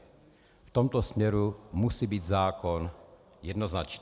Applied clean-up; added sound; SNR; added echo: none; none; none; none.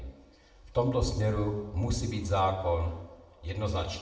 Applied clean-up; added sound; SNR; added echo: none; none; none; reverberation time 0.7 s.